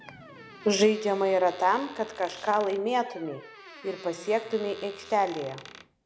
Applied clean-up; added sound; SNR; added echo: none; Squeak; 19 dB; none.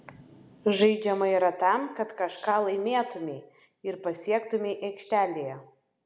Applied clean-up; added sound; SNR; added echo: none; none; none; none.